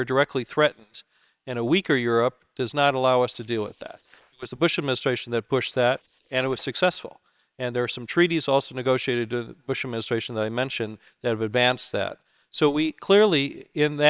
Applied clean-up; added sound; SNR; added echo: neural separator model SepFormer WHAM!.